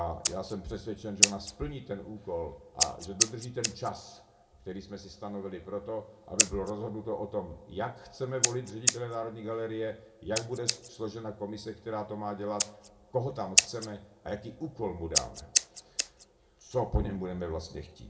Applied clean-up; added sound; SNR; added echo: none; Scissors; -2 dB; reverberation time 0.3 s.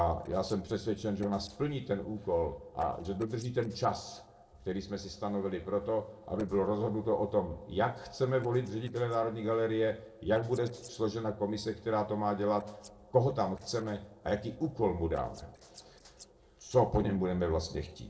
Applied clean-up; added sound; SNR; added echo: neural separator model SepFormer DNS4.